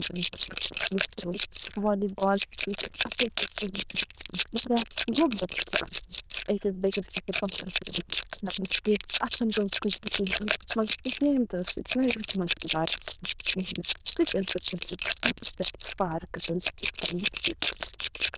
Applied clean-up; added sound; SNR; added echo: neural diffusion model UNIVERSE++.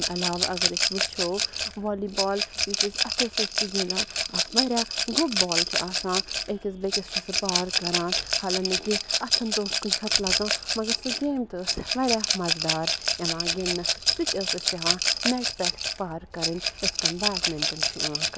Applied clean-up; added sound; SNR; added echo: none; Rattle / Glass; -3 dB; none.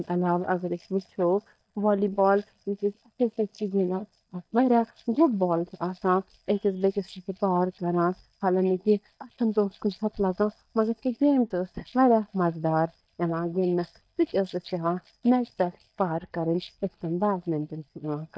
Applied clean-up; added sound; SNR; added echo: neural mask model DeepFilterNet 3.